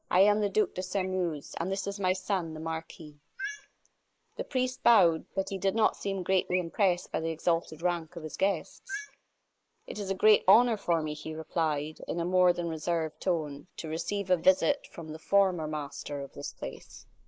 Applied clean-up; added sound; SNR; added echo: neural mask model Resemble Enhance denoiser.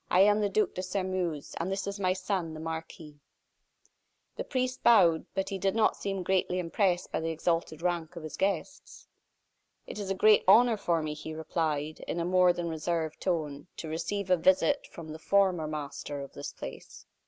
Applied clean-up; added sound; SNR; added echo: none; none; none; none.